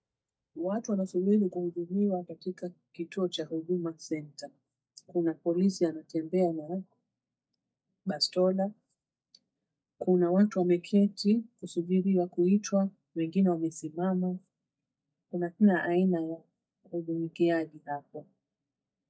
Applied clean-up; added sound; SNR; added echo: neural mask model DeepFilterNet 3.